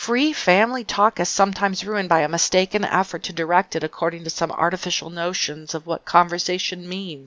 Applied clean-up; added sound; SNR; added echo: none; none; none; none.